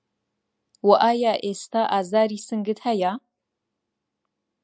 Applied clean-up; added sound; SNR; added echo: none; none; none; none.